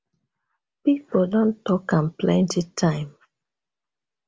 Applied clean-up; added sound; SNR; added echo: none; none; none; none.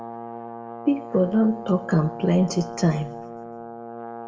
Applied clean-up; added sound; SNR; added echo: none; Brass instrument; 11 dB; reverberation time 0.6 s.